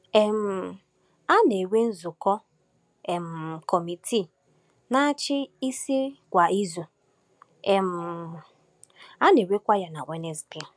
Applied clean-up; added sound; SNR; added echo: none; none; none; none.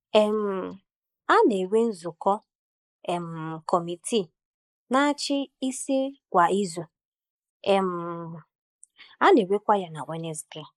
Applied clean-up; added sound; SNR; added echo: neural mask model Resemble Enhance denoiser.